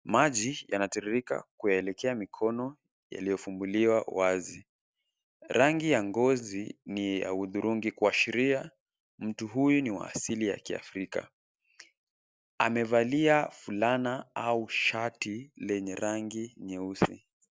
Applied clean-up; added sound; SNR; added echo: none; none; none; none.